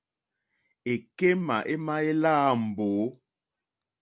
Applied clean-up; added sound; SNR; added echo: none; none; none; none.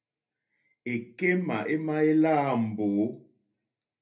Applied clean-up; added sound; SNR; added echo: none; none; none; reverberation time 0.3 s.